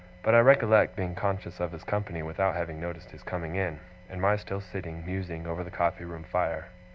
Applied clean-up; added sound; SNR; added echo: none; none; none; none.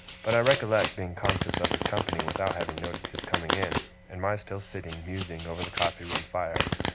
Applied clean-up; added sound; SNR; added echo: none; Domestic sounds, home sounds; -1 dB; none.